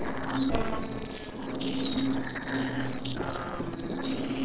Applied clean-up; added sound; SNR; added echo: neural separator model SepFormer DNS4.